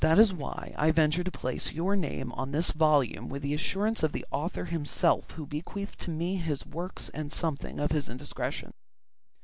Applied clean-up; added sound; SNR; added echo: none; none; none; none.